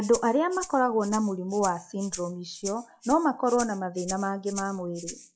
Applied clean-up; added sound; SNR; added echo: classical method log-MMSE.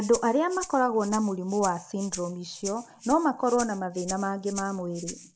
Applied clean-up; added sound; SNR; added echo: none; Rattle (instrument); 14 dB; none.